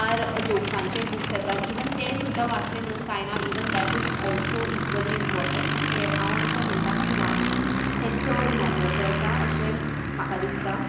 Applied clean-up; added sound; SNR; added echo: none; Aircraft; -4 dB; reverberation time 1.0 s.